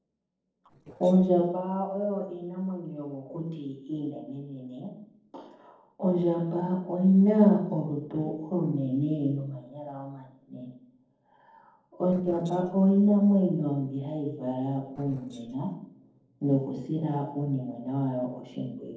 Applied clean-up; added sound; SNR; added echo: neural separator model SepFormer DNS4.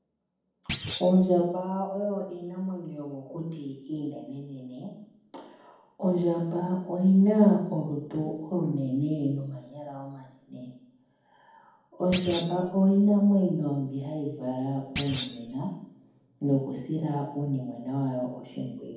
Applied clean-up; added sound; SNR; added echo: none; Thump, thud; 7 dB; reverberation time 1.2 s.